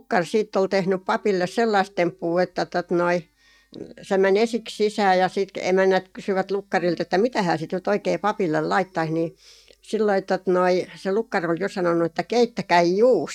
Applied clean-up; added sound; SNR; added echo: neural mask model DeepFilterNet 3.